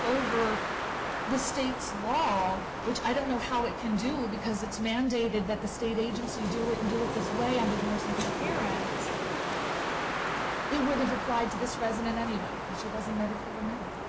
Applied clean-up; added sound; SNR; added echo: none; Wind; 2 dB; none.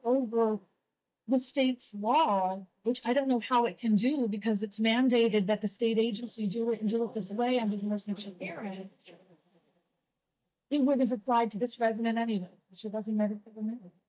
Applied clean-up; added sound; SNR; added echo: neural mask model DeepFilterNet 3.